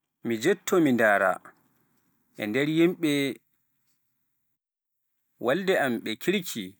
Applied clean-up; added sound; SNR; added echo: none; none; none; none.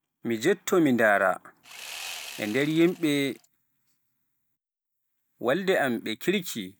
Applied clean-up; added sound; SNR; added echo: none; Sawing; 14 dB; none.